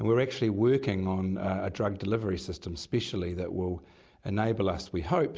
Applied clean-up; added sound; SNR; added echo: none; none; none; none.